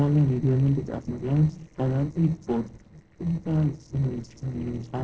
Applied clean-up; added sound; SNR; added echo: neural separator model SepFormer DNS4.